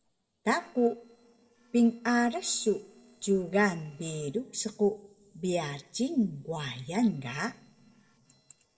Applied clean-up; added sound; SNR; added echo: neural separator model SepFormer DNS4.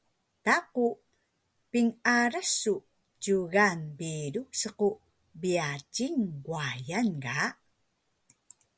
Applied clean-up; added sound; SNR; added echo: none; none; none; none.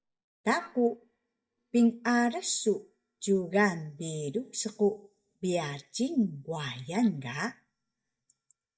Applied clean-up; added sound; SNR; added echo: neural mask model DeepFilterNet 3.